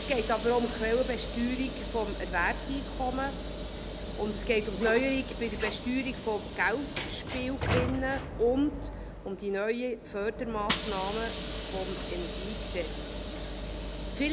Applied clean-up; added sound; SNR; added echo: none; Sliding door / Hiss; 0 dB; none.